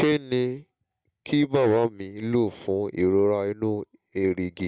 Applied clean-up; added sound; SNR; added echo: none; none; none; none.